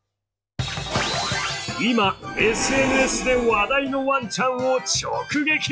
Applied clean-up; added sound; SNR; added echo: classical method log-MMSE.